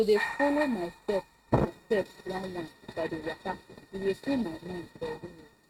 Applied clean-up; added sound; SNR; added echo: neural mask model RNNoise.